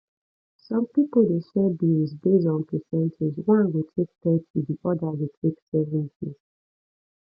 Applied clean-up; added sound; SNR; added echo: none; none; none; none.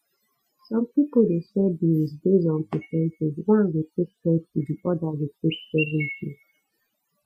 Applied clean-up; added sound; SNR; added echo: classical method Wiener filter.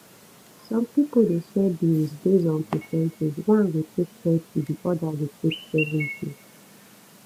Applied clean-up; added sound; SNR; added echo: none; Chirp, tweet; 17 dB; none.